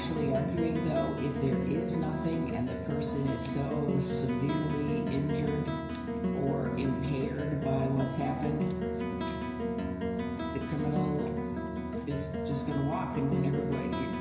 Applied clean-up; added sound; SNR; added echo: none; Plucked string instrument; 1 dB; reverberation time 0.5 s.